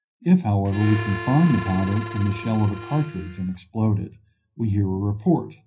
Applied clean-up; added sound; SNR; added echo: none; Harmonica; 12 dB; reverberation time 0.4 s.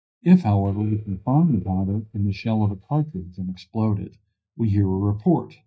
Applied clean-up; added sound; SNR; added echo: neural mask model DeepFilterNet 3.